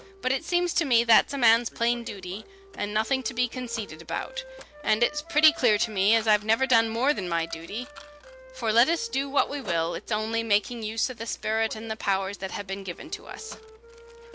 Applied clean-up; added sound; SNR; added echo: none; Wind instrument, woodwind instrument + Mechanisms; 19 dB; none.